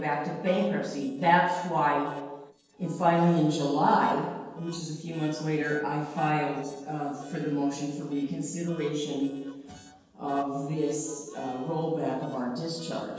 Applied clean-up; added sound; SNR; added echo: neural separator model SepFormer DNS4.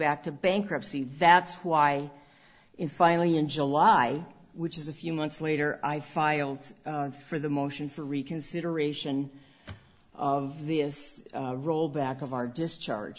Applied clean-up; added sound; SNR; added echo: none; none; none; none.